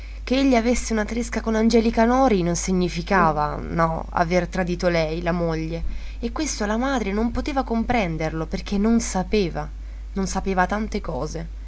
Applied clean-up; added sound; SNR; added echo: none; Bowed string instrument; 11 dB; none.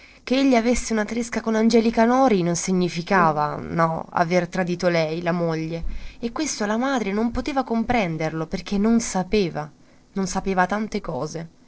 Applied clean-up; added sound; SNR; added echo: neural separator model SepFormer DNS4.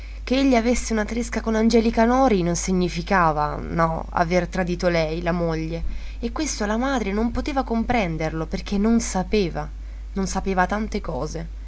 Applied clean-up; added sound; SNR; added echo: none; none; none; none.